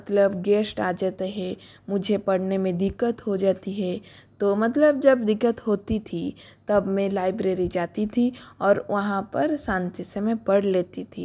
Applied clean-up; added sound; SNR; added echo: none; none; none; none.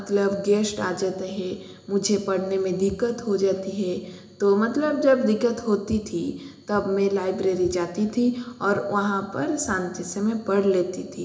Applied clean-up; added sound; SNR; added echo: none; none; none; reverberation time 0.8 s.